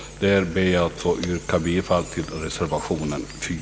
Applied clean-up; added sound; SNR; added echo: none; Chirp, tweet; 20 dB; none.